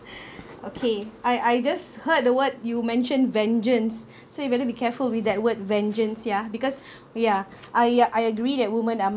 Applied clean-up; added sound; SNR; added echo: none; none; none; none.